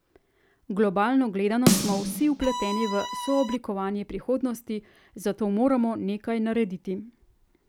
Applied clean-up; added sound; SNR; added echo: none; Snare drum + Bowed string instrument; 0 dB; none.